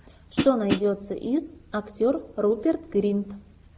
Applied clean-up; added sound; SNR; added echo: none; Hi-hat; 2 dB; none.